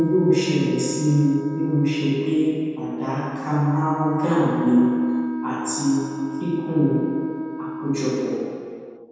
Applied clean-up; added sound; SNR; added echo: none; Wind instrument, woodwind instrument; 11 dB; reverberation time 2.1 s.